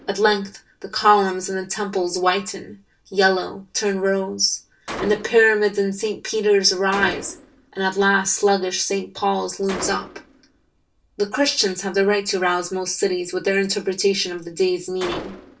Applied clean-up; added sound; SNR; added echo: none; Gunshot, gunfire; 18 dB; reverberation time 0.1 s.